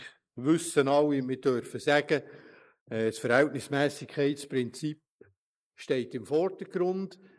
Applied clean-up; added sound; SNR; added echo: neural mask model Resemble Enhance denoiser.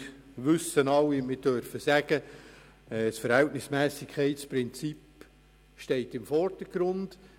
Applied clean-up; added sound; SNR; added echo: none; none; none; none.